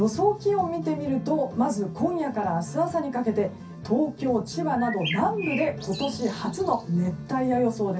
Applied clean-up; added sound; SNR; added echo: none; Bird; 12 dB; reverberation time 0.3 s.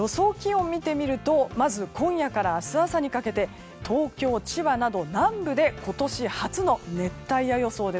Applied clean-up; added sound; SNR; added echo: none; none; none; none.